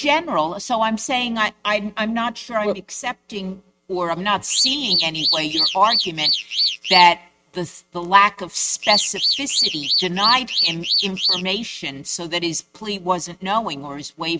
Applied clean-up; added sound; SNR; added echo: neural mask model RNNoise.